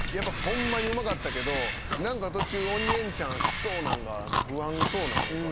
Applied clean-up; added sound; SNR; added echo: none; Bird vocalization, bird call, bird song + Chewing, mastication; -1 dB; none.